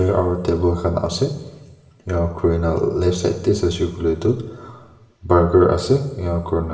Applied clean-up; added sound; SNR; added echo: none; none; none; reverberation time 1.1 s.